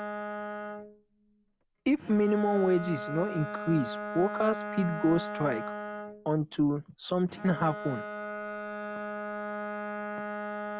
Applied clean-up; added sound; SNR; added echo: none; Bowed string instrument; 7 dB; none.